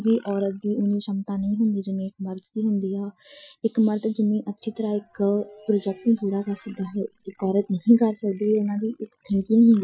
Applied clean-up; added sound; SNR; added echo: classical method Wiener filter.